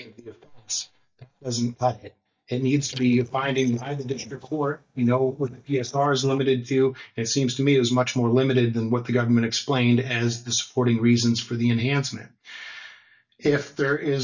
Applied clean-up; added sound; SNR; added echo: neural mask model DeepFilterNet 3.